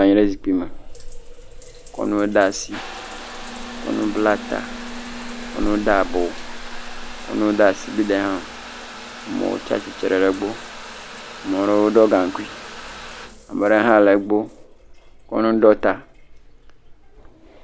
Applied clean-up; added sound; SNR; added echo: none; Trickle, dribble / Bathtub (filling or washing) / Water tap, faucet; 12 dB; none.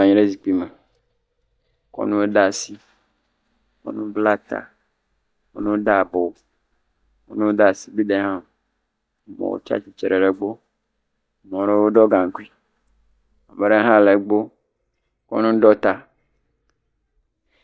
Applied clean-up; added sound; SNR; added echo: neural mask model DeepFilterNet 3.